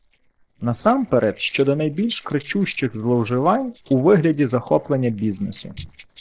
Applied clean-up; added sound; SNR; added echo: neural separator model SepFormer DNS4.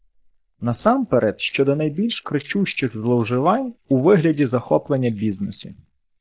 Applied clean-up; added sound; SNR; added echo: neural mask model DeepFilterNet 3.